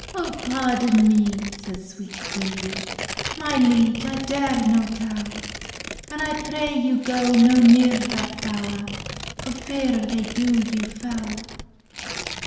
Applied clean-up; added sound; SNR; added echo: none; Tearing; 11 dB; reverberation time 1.1 s.